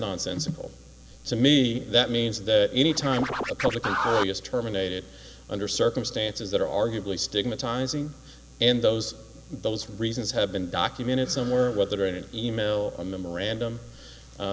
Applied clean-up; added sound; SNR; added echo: none; Scratching (performance technique); 3 dB; none.